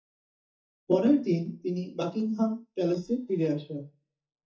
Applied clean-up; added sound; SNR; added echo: neural mask model DeepFilterNet 3.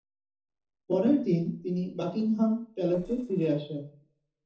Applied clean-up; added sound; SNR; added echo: neural separator model SepFormer DNS4.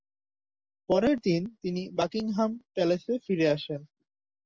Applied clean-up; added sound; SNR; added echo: none; none; none; none.